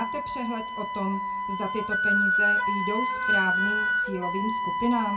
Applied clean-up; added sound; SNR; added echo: none; Wind instrument, woodwind instrument; -5 dB; reverberation time 0.2 s.